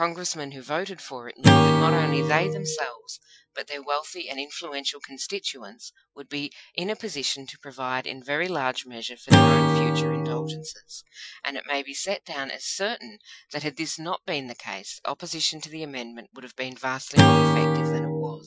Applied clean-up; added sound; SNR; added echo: classical method Wiener filter.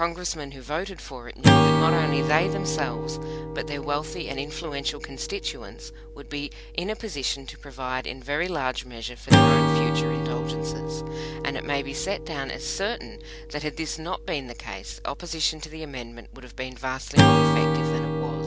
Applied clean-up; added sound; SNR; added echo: none; Acoustic guitar / Strum; -5 dB; none.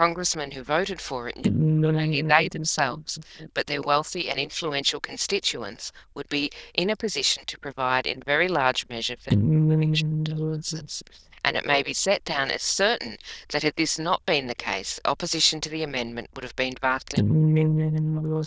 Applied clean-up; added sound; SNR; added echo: neural diffusion model UNIVERSE++.